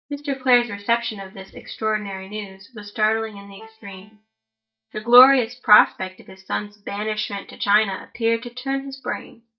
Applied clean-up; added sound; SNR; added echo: neural mask model DeepFilterNet 3.